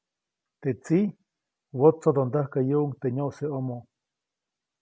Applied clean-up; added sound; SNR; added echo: none; none; none; none.